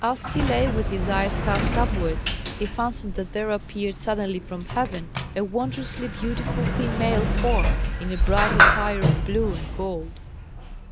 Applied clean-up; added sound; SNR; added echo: none; Sliding door; -3 dB; none.